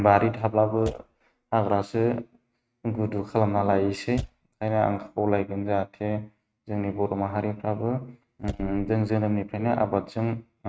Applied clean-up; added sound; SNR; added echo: neural mask model RNNoise.